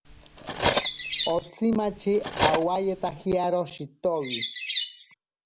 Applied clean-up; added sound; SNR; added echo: none; Bird + Cutlery, silverware; 0 dB; none.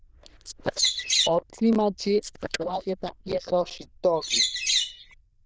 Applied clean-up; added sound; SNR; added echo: neural diffusion model UNIVERSE++.